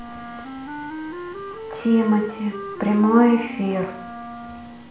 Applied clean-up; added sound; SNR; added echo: none; Wind instrument, woodwind instrument; 12 dB; reverberation time 0.5 s.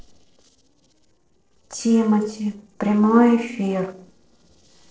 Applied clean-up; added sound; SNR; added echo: neural separator model SepFormer DNS4.